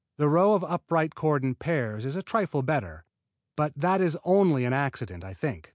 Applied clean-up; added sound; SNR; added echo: none; none; none; none.